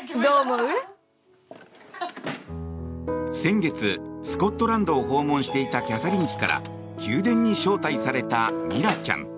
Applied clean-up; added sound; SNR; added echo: none; Drawer open or close; 17 dB; none.